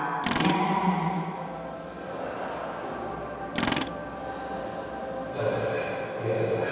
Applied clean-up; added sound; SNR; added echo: none; Tools; 7 dB; reverberation time 2.2 s.